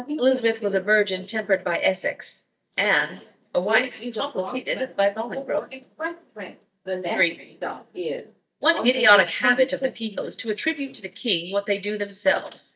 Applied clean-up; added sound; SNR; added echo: neural mask model DeepFilterNet 3.